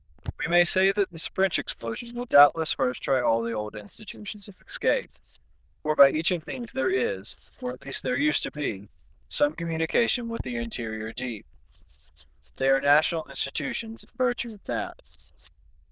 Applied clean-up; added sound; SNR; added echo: neural diffusion model UNIVERSE++.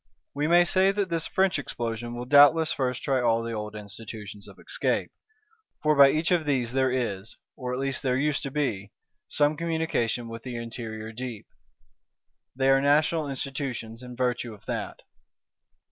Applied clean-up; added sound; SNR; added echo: none; none; none; none.